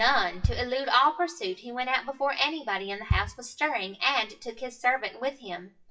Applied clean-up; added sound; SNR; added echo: classical method WPE with log-MMSE.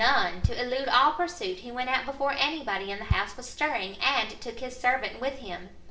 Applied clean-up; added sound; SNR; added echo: neural separator model SepFormer DNS4.